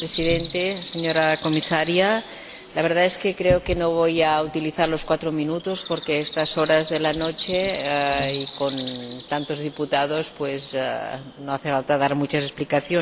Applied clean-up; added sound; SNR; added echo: none; Bird; 15 dB; none.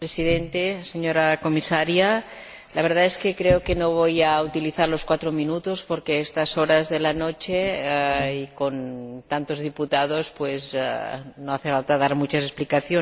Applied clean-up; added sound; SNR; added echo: none; none; none; none.